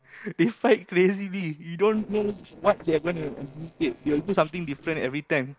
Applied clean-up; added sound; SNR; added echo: neural separator model SepFormer DNS4.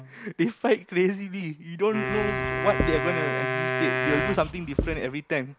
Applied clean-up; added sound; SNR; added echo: none; Wind instrument, woodwind instrument + Writing; 2 dB; none.